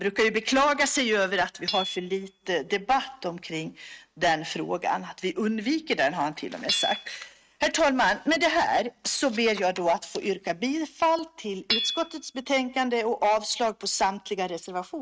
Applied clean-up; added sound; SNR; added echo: neural mask model RNNoise.